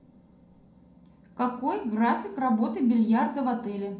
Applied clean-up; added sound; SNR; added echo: none; none; none; reverberation time 0.5 s.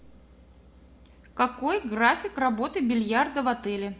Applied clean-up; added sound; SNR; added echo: none; none; none; none.